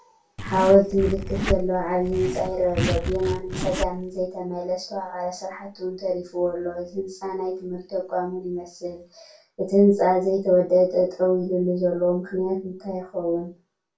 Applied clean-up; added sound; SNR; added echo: none; Zipper (clothing); 5 dB; reverberation time 0.2 s.